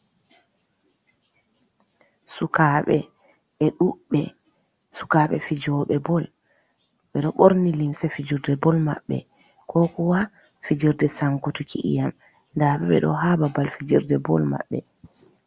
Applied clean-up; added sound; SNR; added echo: none; none; none; none.